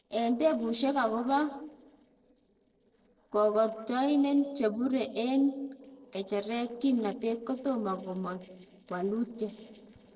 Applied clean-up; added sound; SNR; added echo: neural separator model SepFormer DNS4.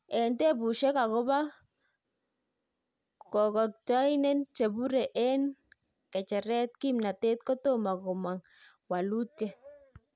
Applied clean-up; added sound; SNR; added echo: none; none; none; none.